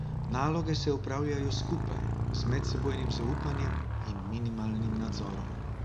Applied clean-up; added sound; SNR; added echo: none; Motorcycle; -2 dB; none.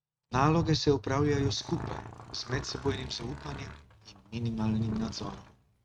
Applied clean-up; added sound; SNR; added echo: neural mask model RNNoise.